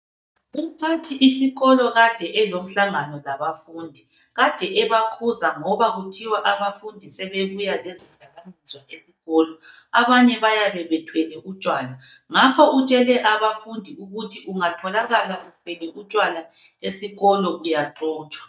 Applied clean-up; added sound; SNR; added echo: neural mask model DeepFilterNet 3.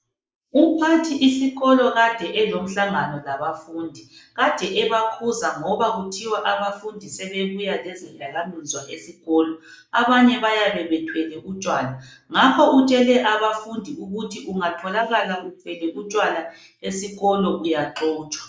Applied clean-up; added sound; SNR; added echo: neural mask model Resemble Enhance denoiser.